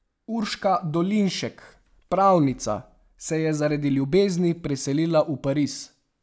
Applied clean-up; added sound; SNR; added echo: none; none; none; none.